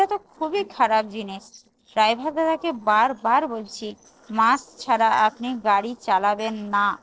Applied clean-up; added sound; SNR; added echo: neural separator model SepFormer DNS4.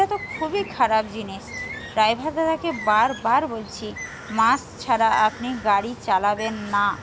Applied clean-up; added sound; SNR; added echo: none; Bird; 14 dB; none.